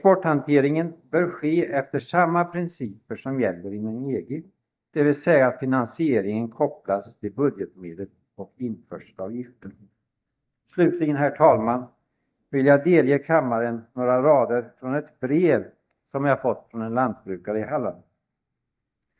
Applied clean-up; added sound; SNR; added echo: neural mask model DeepFilterNet 3.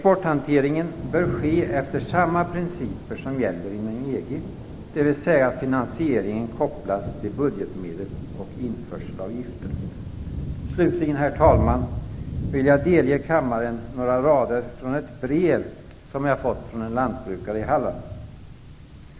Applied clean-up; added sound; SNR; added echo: none; Thunder / Rain; 9 dB; none.